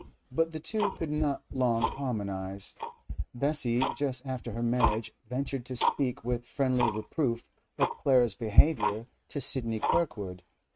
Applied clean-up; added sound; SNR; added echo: neural mask model RNNoise.